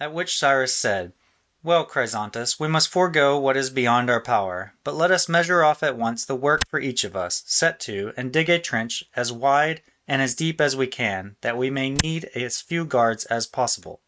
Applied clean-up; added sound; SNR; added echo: neural mask model RNNoise.